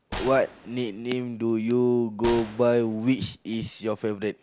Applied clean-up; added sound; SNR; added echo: none; Gunshot, gunfire; 15 dB; none.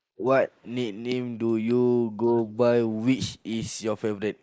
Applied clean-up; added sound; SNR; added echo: neural mask model Resemble Enhance denoiser.